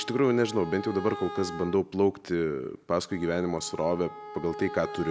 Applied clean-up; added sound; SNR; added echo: none; Wind instrument, woodwind instrument; 13 dB; none.